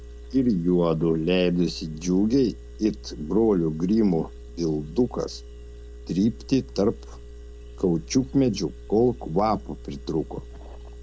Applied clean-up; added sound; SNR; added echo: none; Engine; 15 dB; none.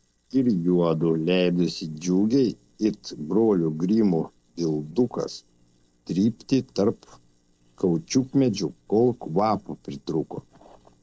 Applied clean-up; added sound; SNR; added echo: neural separator model SepFormer DNS4.